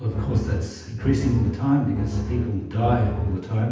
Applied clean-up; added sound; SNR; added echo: none; Bowed string instrument; 5 dB; reverberation time 0.9 s.